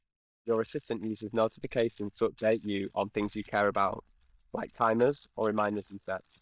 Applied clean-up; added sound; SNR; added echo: neural mask model DeepFilterNet 3.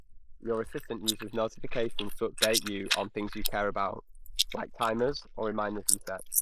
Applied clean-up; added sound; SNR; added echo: neural mask model Resemble Enhance denoiser.